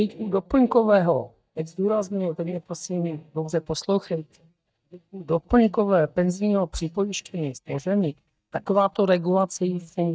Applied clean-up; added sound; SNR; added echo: neural mask model DeepFilterNet 3.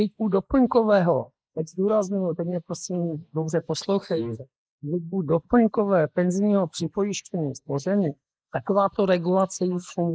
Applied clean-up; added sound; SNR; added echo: neural mask model Resemble Enhance denoiser.